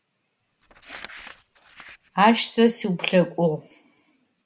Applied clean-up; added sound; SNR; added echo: none; Crumpling, crinkling; 20 dB; none.